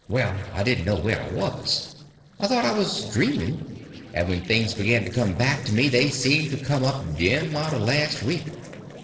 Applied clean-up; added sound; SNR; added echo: neural separator model SepFormer DNS4.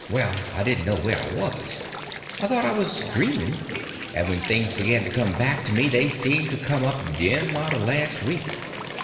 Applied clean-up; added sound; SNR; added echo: none; Water; 10 dB; reverberation time 2.1 s.